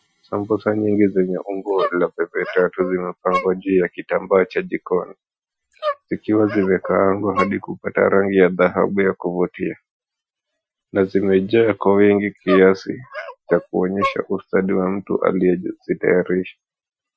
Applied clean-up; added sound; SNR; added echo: classical method Wiener filter.